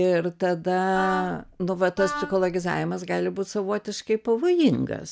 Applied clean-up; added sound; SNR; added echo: none; Wind instrument, woodwind instrument; 10 dB; none.